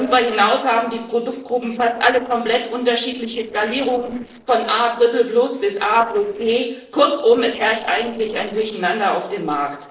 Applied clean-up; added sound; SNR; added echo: neural separator model SepFormer DNS4.